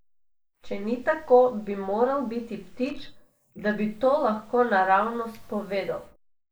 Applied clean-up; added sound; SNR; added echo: neural mask model Resemble Enhance denoiser.